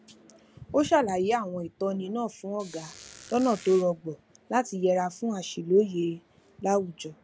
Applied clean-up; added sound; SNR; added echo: none; Squeak; 19 dB; none.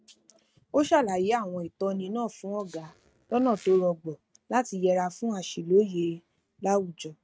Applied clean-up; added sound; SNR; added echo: neural mask model RNNoise.